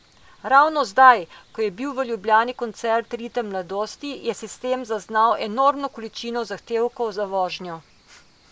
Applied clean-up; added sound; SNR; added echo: none; none; none; none.